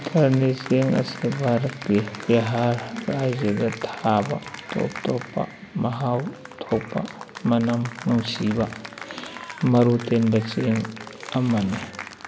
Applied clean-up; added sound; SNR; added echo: none; Applause / Cheering; 16 dB; none.